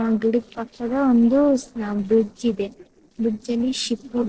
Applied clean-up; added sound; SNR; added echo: neural separator model SepFormer DNS4.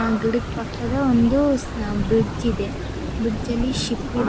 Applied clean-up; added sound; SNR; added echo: none; Fowl; 4 dB; none.